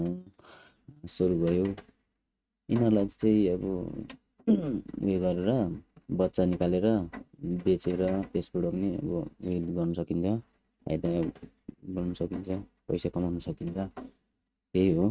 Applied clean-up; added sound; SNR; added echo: neural mask model RNNoise.